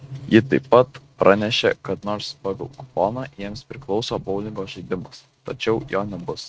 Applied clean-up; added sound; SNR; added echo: neural mask model RNNoise.